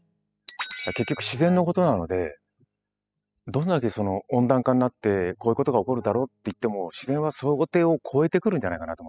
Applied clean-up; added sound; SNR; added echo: classical method spectral subtraction.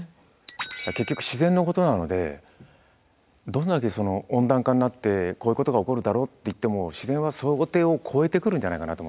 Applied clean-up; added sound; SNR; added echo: none; none; none; none.